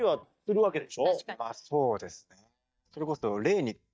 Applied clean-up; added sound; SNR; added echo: neural mask model DeepFilterNet 3.